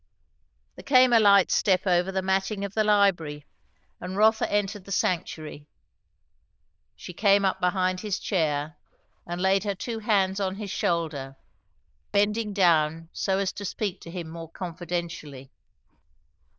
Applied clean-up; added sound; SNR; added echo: neural diffusion model UNIVERSE++.